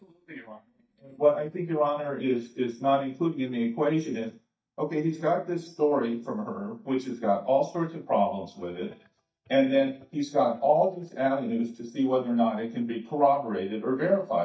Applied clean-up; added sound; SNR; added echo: neural mask model DeepFilterNet 3.